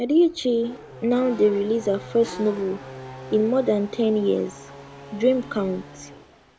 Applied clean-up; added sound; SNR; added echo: none; Race car, auto racing / Accelerating, revving, vroom; 16 dB; none.